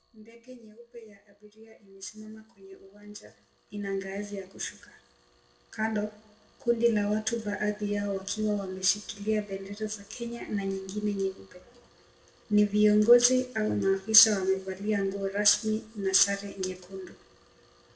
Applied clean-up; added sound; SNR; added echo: none; none; none; reverberation time 0.6 s.